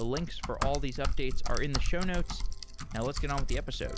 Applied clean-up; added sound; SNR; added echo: none; Typing; -5 dB; none.